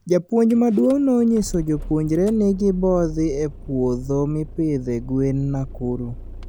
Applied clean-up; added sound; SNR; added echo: none; Idling / Engine starting / Door / Car; 14 dB; none.